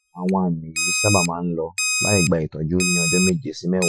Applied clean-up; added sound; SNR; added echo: classical method Wiener filter.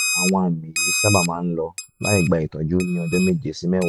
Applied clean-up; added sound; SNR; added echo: neural mask model RNNoise.